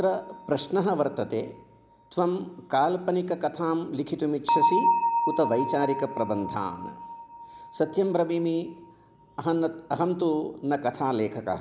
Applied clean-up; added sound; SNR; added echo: none; Bell; 5 dB; none.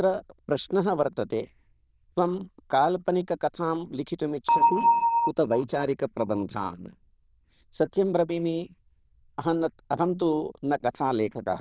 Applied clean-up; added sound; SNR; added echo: neural diffusion model UNIVERSE++.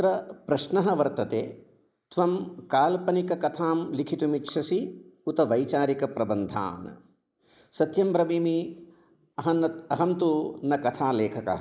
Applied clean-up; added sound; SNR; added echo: neural mask model Resemble Enhance denoiser.